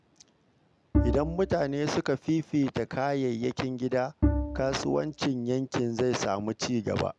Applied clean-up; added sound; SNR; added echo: none; Bowed string instrument; 2 dB; none.